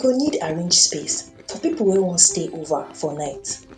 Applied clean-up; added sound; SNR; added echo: none; Plucked string instrument + Chewing, mastication; 19 dB; none.